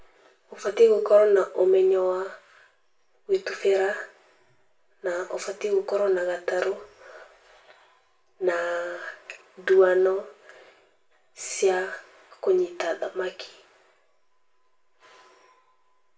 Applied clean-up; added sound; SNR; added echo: none; none; none; reverberation time 0.3 s.